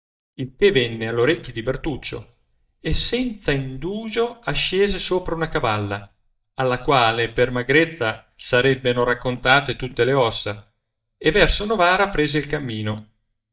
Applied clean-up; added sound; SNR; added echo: neural mask model DeepFilterNet 3.